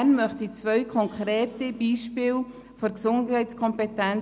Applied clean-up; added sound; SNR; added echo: none; none; none; none.